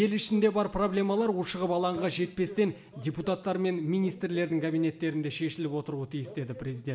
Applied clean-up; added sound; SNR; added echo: none; none; none; reverberation time 2.5 s.